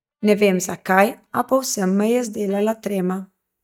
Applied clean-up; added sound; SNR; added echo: neural mask model DeepFilterNet 3.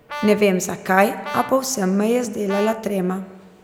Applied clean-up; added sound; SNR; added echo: none; Brass instrument; 15 dB; none.